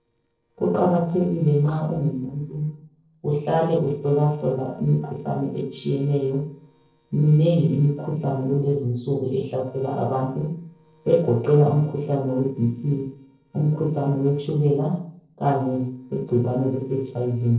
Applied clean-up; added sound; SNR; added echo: neural separator model SepFormer DNS4.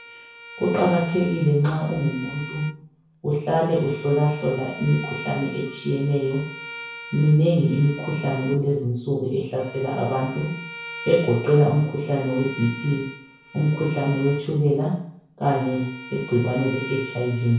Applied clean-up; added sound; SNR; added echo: none; Bowed string instrument; 16 dB; reverberation time 0.6 s.